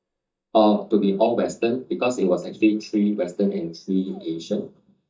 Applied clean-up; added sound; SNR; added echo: neural mask model DeepFilterNet 3.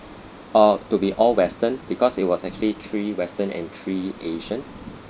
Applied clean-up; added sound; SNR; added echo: none; none; none; none.